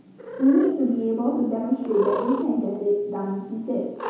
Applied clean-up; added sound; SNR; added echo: none; Cat; 12 dB; reverberation time 0.8 s.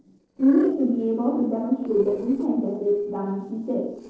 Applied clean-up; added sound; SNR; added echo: neural separator model SepFormer DNS4.